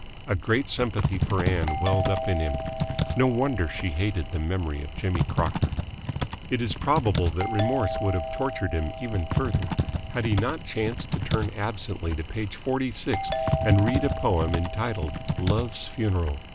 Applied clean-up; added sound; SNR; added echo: none; Doorbell + Typing; 3 dB; none.